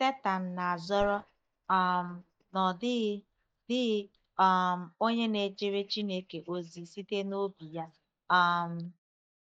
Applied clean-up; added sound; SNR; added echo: neural mask model DeepFilterNet 3.